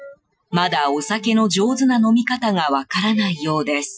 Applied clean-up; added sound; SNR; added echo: classical method Wiener filter.